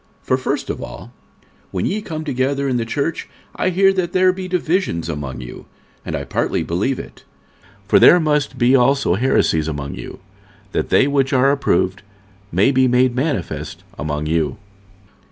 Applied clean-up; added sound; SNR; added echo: none; none; none; none.